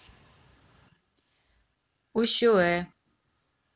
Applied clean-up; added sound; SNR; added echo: none; none; none; none.